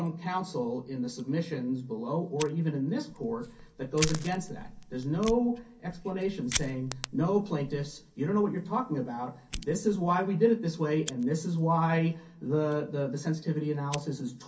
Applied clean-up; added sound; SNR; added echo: none; Fire; 13 dB; reverberation time 0.3 s.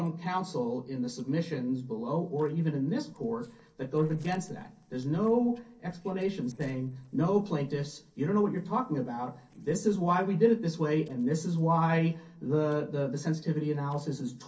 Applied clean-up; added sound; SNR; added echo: neural separator model SepFormer DNS4.